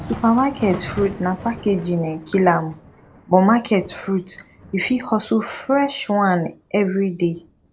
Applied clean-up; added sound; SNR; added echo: none; Thunder; 17 dB; none.